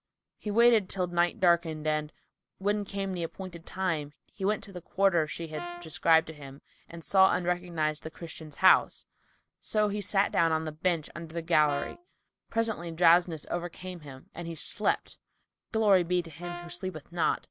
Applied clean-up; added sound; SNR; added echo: none; Brass instrument; 13 dB; none.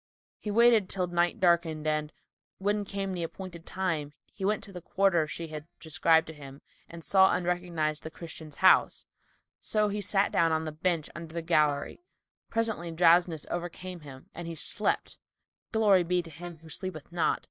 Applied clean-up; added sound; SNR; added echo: neural mask model DeepFilterNet 3.